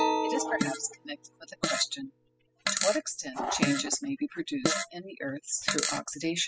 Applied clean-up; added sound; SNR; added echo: classical method spectral subtraction.